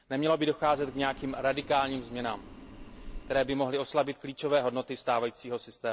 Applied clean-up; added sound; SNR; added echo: none; Boiling; 15 dB; none.